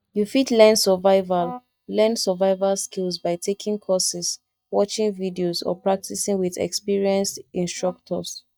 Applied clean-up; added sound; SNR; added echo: neural mask model DeepFilterNet 3.